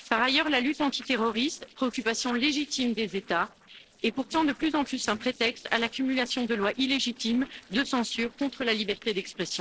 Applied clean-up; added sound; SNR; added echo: neural separator model SepFormer DNS4.